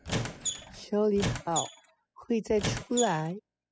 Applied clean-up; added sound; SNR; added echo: classical method spectral subtraction.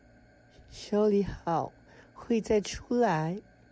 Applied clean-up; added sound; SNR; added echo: none; none; none; none.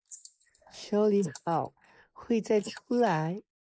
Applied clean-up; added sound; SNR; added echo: neural mask model Resemble Enhance denoiser.